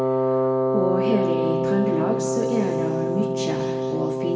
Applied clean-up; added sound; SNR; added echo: none; Wind instrument, woodwind instrument; -3 dB; reverberation time 2.1 s.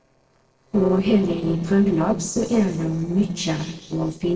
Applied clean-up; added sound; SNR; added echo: neural separator model SepFormer DNS4.